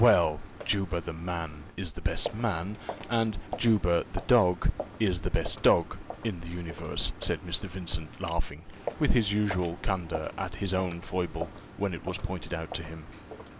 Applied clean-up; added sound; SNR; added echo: none; Walk, footsteps; 14 dB; none.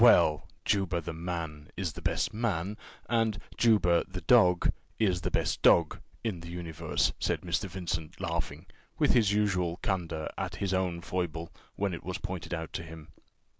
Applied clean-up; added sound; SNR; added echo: none; none; none; none.